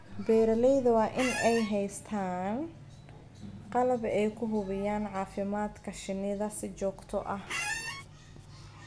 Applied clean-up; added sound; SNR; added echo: none; Squeak; 4 dB; none.